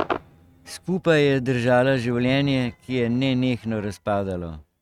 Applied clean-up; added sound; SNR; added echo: neural mask model RNNoise.